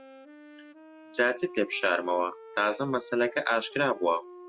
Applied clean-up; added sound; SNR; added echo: none; Wind instrument, woodwind instrument; 18 dB; none.